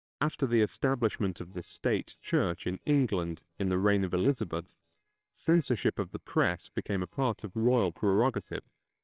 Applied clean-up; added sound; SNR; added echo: neural separator model SepFormer WHAMR!.